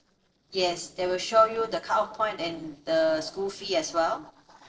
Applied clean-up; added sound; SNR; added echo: neural separator model SepFormer DNS4.